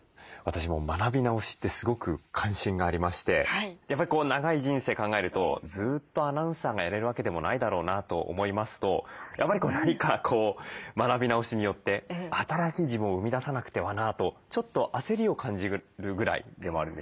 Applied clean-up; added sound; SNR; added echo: neural mask model Resemble Enhance denoiser.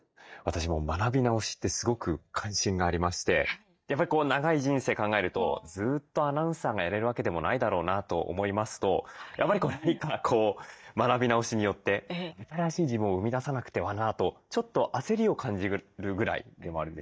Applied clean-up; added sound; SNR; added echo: neural mask model DeepFilterNet 3.